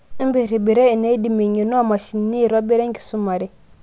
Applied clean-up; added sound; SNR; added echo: none; none; none; none.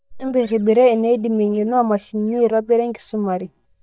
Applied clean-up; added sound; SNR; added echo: neural mask model DeepFilterNet 3.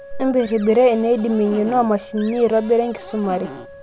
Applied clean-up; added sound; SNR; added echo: none; Wind instrument, woodwind instrument + Cupboard open or close; 17 dB; none.